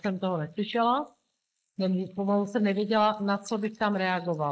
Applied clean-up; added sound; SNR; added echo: neural mask model Resemble Enhance denoiser.